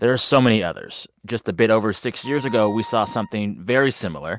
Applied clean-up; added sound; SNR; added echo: none; Wind instrument, woodwind instrument; 16 dB; none.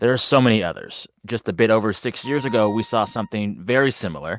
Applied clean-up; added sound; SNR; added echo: neural mask model RNNoise.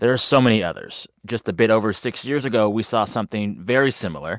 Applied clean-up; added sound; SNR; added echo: none; none; none; none.